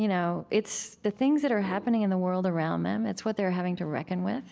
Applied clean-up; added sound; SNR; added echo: none; none; none; none.